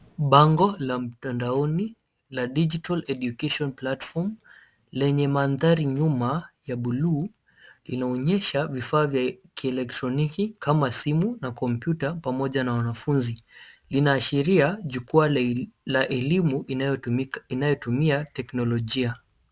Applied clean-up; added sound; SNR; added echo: none; none; none; none.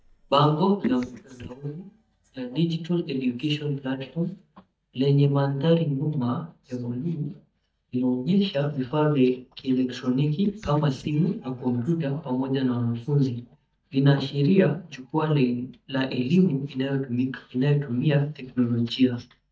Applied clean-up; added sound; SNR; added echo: neural mask model DeepFilterNet 3.